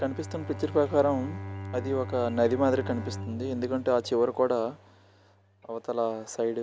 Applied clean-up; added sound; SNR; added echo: none; Bowed string instrument; 11 dB; none.